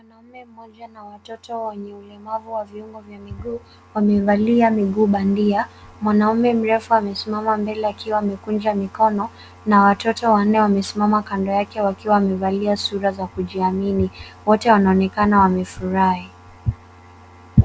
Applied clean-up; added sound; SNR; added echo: none; none; none; none.